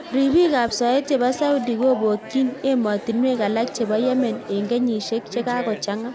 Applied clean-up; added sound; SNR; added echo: none; Chatter; 13 dB; none.